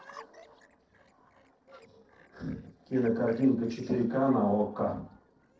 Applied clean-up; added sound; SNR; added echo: neural separator model SepFormer DNS4.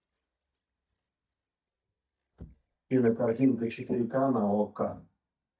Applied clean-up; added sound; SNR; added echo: neural mask model DeepFilterNet 3.